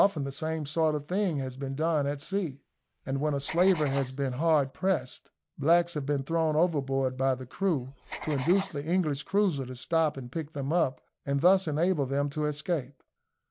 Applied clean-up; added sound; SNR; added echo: none; Writing; 17 dB; none.